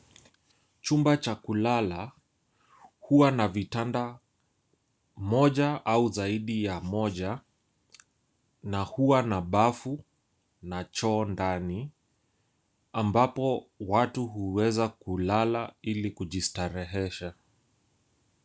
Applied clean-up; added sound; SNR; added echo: none; none; none; none.